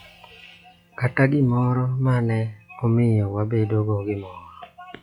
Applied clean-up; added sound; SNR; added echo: classical method log-MMSE.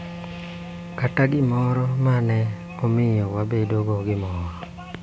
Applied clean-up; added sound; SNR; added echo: none; Wind instrument, woodwind instrument; 14 dB; none.